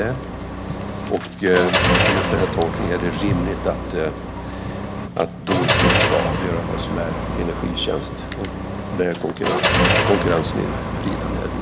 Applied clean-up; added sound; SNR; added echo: none; Car; -2 dB; none.